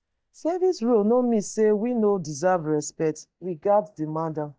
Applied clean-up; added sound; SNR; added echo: neural mask model DeepFilterNet 3.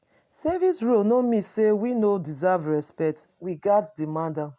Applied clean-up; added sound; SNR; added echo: none; none; none; none.